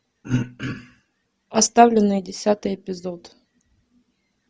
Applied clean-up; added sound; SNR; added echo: none; none; none; none.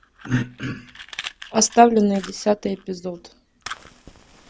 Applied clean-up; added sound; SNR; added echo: none; Fire; 17 dB; none.